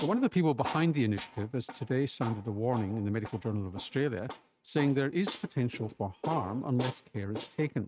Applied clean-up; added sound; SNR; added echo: neural mask model RNNoise.